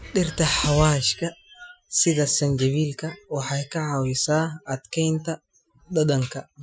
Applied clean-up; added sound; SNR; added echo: classical method Wiener filter.